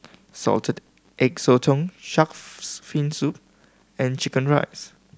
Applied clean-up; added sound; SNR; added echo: none; none; none; none.